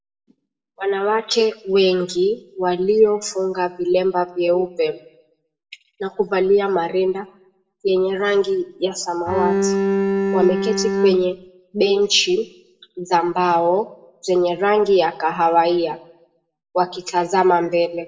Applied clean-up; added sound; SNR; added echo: none; Bowed string instrument; 0 dB; reverberation time 0.5 s.